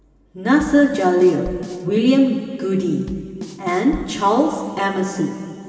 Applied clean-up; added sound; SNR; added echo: none; Bass drum / Snare drum / Drum kit; 17 dB; reverberation time 2.6 s.